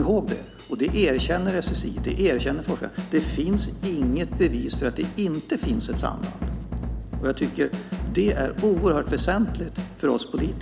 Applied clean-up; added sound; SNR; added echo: none; Drum / Drum kit; 5 dB; none.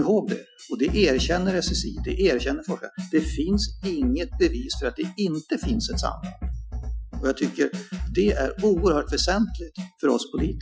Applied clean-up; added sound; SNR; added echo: classical method Wiener filter.